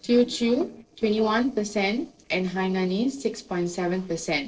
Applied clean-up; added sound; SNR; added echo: neural separator model SepFormer DNS4.